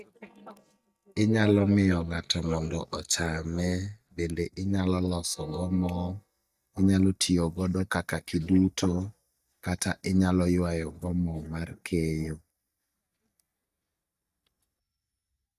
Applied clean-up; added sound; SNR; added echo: neural mask model DeepFilterNet 3.